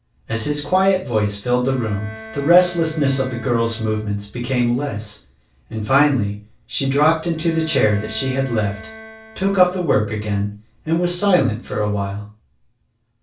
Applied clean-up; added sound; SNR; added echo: none; Bowed string instrument; 18 dB; reverberation time 0.3 s.